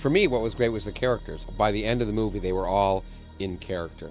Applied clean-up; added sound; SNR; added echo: none; none; none; none.